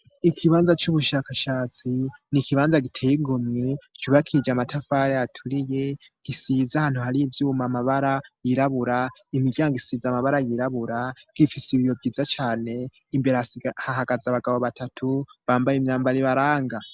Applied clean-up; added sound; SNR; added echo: none; none; none; none.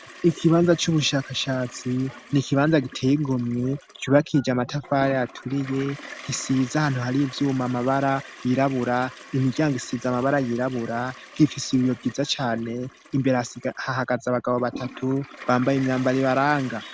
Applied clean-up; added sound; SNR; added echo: none; Toilet flush; 19 dB; none.